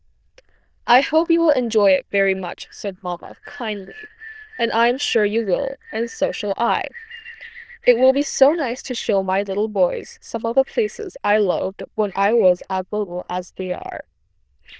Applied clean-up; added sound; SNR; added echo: neural diffusion model UNIVERSE++.